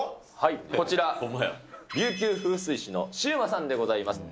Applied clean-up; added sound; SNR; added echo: none; none; none; none.